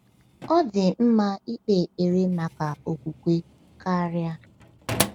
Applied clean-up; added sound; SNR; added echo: none; Drawer open or close; 11 dB; none.